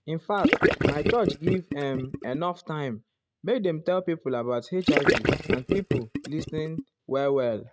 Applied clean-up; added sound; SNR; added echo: neural mask model RNNoise.